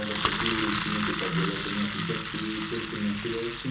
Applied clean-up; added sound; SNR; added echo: none; Engine; 0 dB; reverberation time 0.6 s.